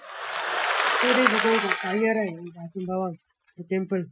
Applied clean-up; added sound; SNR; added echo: classical method Wiener filter.